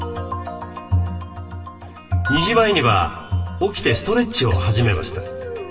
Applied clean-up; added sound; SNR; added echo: none; Bowed string instrument; 17 dB; reverberation time 1.1 s.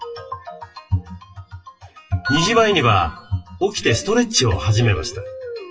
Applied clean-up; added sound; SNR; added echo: classical method WPE with log-MMSE.